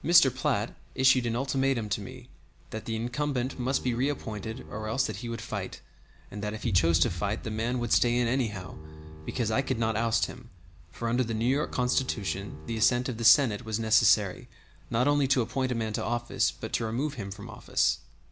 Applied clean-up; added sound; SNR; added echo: none; Bowed string instrument + Boom; 13 dB; none.